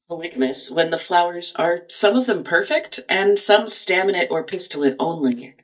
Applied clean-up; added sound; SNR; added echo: neural mask model DeepFilterNet 3.